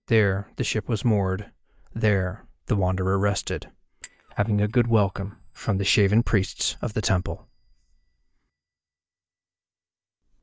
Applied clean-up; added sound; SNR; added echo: neural mask model DeepFilterNet 3.